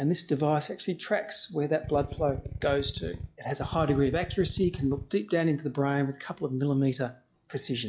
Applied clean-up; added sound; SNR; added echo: classical method log-MMSE.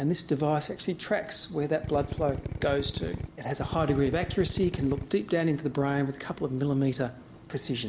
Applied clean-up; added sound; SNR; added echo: none; Drill; 6 dB; none.